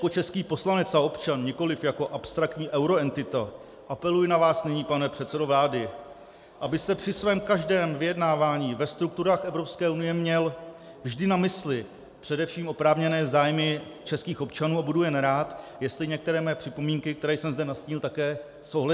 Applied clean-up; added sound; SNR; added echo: none; none; none; none.